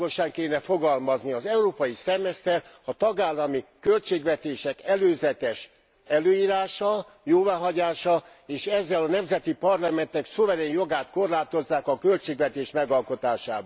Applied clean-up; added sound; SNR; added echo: none; none; none; none.